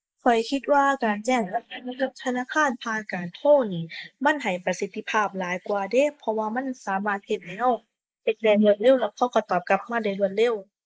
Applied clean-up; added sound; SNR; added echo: neural mask model Resemble Enhance denoiser.